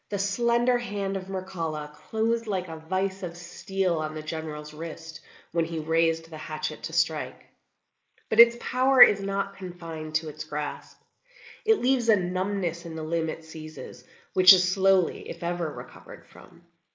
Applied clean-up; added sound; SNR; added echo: neural mask model Resemble Enhance denoiser.